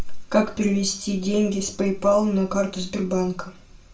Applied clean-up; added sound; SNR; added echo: none; none; none; reverberation time 0.3 s.